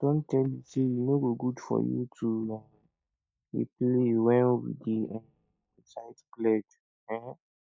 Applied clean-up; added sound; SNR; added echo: neural mask model DeepFilterNet 3.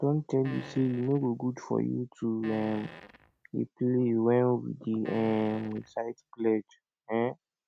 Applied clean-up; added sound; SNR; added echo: neural mask model RNNoise.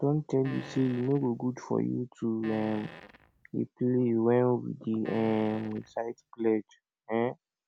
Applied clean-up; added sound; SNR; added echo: none; Fart; 17 dB; none.